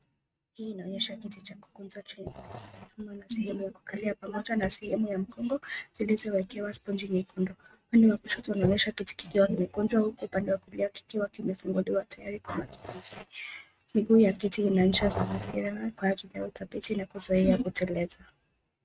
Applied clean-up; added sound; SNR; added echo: neural mask model RNNoise.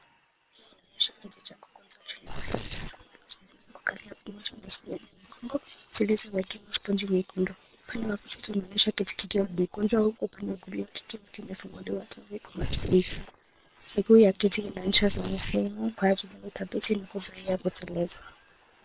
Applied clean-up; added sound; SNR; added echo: neural separator model SepFormer WHAM!.